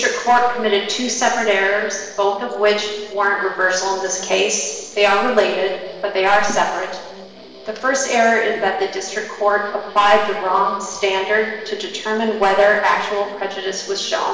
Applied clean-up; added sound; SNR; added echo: neural separator model SepFormer DNS4.